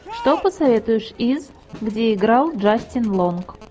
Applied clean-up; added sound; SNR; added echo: none; Crowd; 17 dB; none.